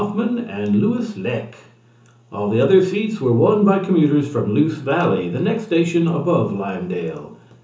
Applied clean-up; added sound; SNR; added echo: none; none; none; reverberation time 0.8 s.